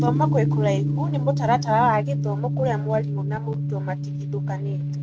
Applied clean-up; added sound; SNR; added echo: neural mask model RNNoise.